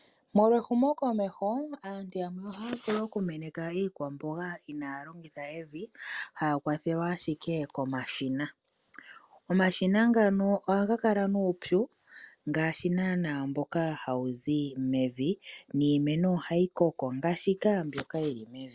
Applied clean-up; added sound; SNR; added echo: none; none; none; none.